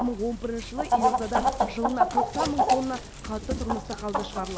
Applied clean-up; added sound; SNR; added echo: none; Chicken, rooster; -4 dB; none.